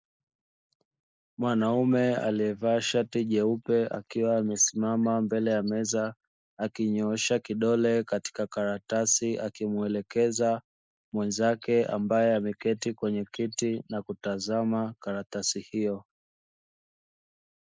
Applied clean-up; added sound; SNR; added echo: neural mask model Resemble Enhance denoiser.